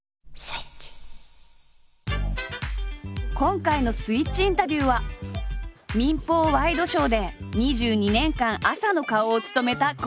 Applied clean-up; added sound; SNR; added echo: none; none; none; none.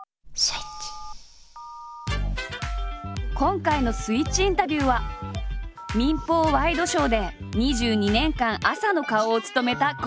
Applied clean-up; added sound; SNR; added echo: none; Telephone; 17 dB; none.